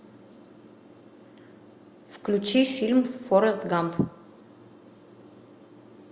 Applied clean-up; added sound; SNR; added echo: none; none; none; none.